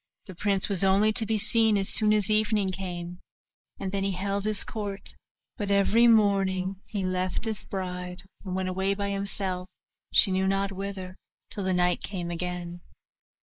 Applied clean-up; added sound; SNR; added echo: neural mask model Resemble Enhance denoiser.